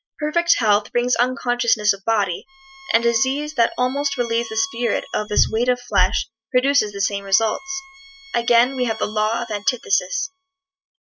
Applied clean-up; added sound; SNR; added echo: classical method spectral subtraction.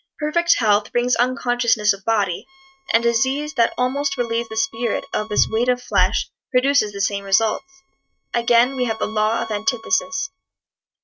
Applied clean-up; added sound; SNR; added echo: neural mask model RNNoise.